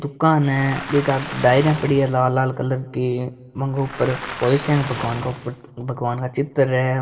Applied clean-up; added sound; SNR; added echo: none; Waves, surf; 12 dB; reverberation time 2.7 s.